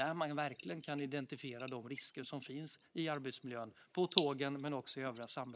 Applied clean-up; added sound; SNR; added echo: neural mask model Resemble Enhance denoiser.